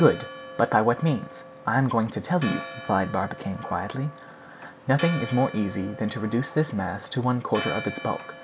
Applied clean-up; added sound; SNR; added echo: none; Church bell; 13 dB; none.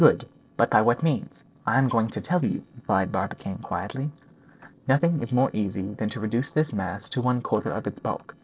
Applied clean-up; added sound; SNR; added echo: neural separator model SepFormer DNS4.